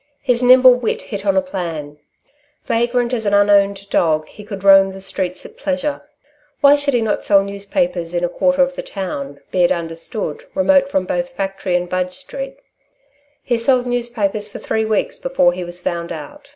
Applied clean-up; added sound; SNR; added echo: none; none; none; none.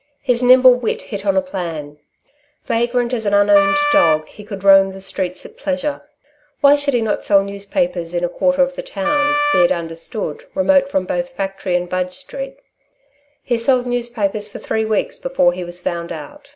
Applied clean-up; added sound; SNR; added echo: none; Wind instrument, woodwind instrument; 3 dB; none.